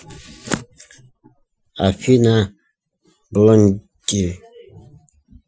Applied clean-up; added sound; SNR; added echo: classical method Wiener filter.